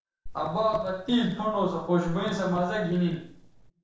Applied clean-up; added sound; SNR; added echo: neural separator model SepFormer DNS4.